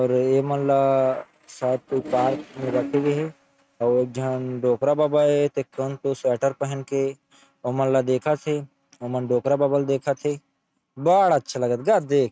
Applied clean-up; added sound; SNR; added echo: neural mask model RNNoise.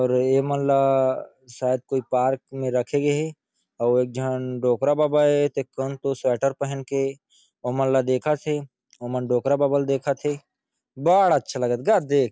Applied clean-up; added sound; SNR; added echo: none; none; none; none.